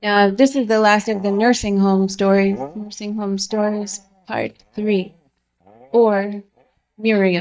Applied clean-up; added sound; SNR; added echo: neural mask model DeepFilterNet 3.